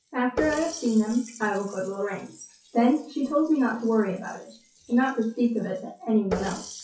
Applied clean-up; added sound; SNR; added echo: classical method WPE with log-MMSE.